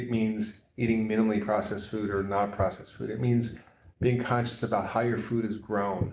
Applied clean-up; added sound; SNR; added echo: none; none; none; none.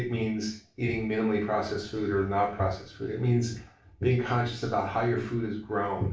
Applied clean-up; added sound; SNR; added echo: none; none; none; reverberation time 0.2 s.